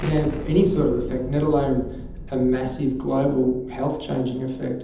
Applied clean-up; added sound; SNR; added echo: none; Explosion; 12 dB; reverberation time 0.8 s.